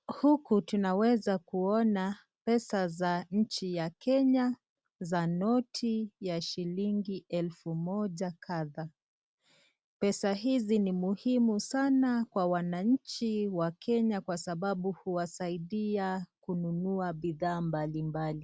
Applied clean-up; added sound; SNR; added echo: none; none; none; none.